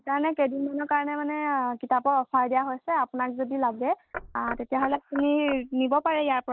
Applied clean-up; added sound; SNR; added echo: neural mask model Resemble Enhance denoiser.